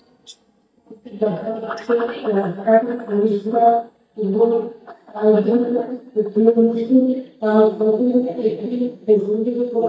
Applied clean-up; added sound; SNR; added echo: neural mask model DeepFilterNet 3.